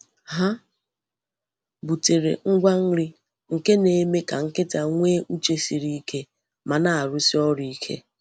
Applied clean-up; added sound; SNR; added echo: none; none; none; none.